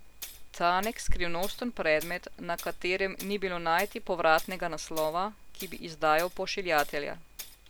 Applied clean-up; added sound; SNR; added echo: none; Tools; 18 dB; none.